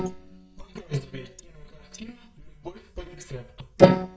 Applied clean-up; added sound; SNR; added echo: neural mask model DeepFilterNet 3.